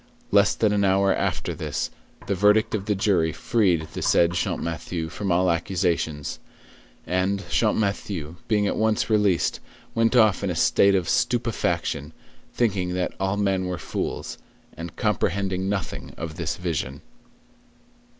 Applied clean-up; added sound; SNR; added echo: none; Knock; 20 dB; none.